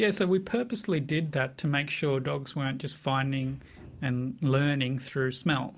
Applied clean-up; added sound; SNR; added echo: none; none; none; none.